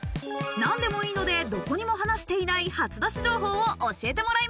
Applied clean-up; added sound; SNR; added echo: none; none; none; none.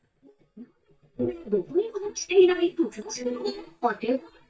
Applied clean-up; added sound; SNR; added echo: neural mask model DeepFilterNet 3.